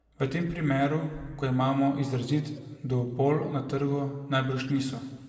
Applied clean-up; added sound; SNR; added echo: none; none; none; reverberation time 1.3 s.